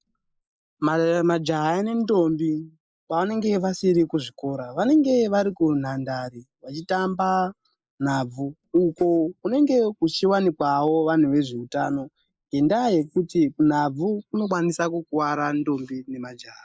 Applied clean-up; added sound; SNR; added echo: neural mask model Resemble Enhance denoiser.